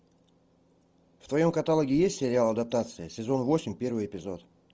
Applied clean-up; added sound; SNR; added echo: none; none; none; none.